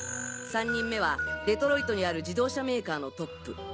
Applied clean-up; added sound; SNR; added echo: none; none; none; none.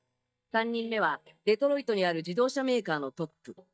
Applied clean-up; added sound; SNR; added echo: neural mask model DeepFilterNet 3.